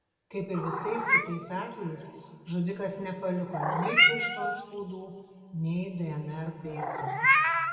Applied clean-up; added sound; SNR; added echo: none; Meow; -4 dB; reverberation time 2.3 s.